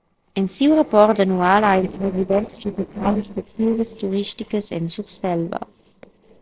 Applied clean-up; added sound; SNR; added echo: neural separator model SepFormer DNS4.